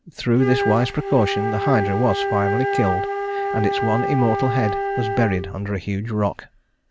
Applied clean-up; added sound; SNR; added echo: none; Wind instrument, woodwind instrument; 3 dB; none.